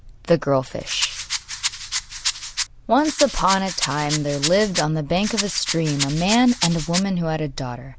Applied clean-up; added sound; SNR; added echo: none; Rattle; 5 dB; none.